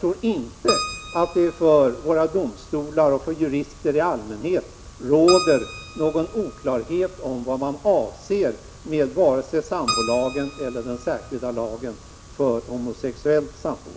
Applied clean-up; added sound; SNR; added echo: none; Keyboard (musical); 13 dB; none.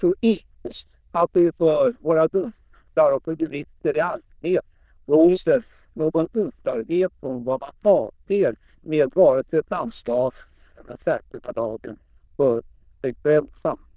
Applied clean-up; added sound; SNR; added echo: neural diffusion model UNIVERSE++.